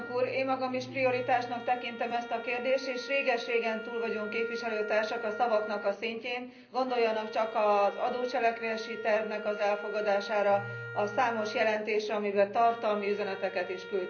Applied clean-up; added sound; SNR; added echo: none; Wind instrument, woodwind instrument; 13 dB; reverberation time 0.5 s.